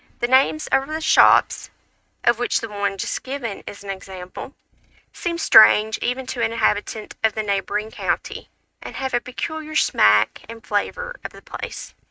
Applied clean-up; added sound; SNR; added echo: neural mask model RNNoise.